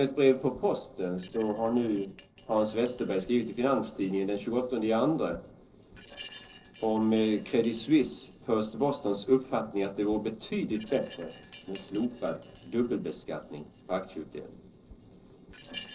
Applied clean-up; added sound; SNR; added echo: neural separator model SepFormer DNS4.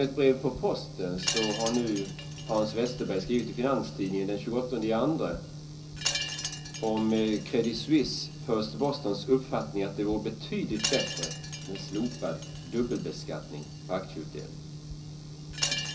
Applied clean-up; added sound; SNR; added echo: none; Wind chime; 9 dB; reverberation time 0.5 s.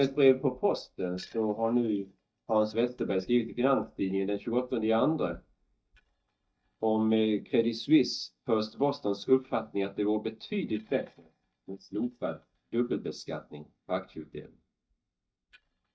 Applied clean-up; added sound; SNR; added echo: neural mask model DeepFilterNet 3.